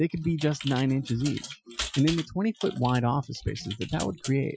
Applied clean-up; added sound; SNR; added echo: classical method Wiener filter.